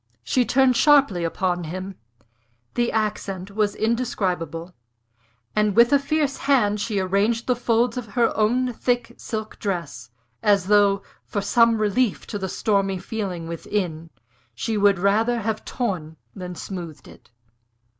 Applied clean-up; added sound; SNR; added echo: none; none; none; none.